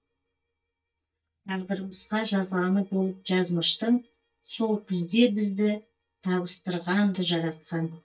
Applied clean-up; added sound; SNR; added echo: neural mask model DeepFilterNet 3.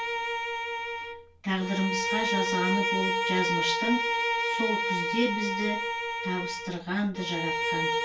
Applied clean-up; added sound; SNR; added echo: none; Bowed string instrument; -2 dB; reverberation time 0.2 s.